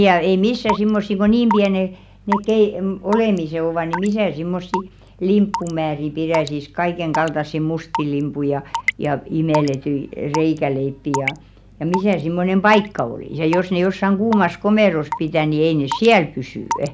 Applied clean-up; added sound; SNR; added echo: none; Raindrop / Drip / Water tap, faucet; 12 dB; none.